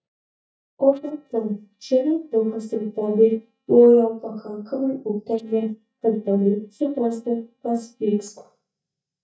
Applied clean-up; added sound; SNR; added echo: neural mask model DeepFilterNet 3.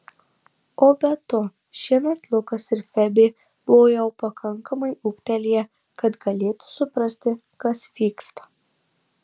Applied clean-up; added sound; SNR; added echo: none; none; none; none.